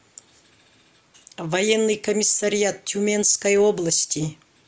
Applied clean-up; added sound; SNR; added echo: none; none; none; none.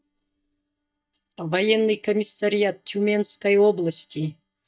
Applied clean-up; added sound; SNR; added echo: neural mask model DeepFilterNet 3.